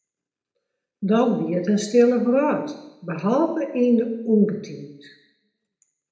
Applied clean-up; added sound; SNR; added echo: none; none; none; reverberation time 0.8 s.